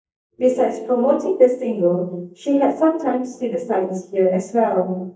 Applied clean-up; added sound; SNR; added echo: neural mask model DeepFilterNet 3.